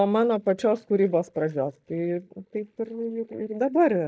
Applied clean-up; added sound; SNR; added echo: neural mask model DeepFilterNet 3.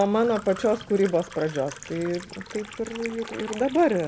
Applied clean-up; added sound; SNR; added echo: none; Liquid; 16 dB; none.